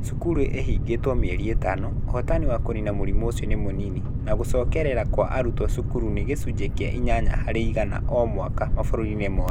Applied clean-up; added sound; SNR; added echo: none; Boat, Water vehicle; -5 dB; none.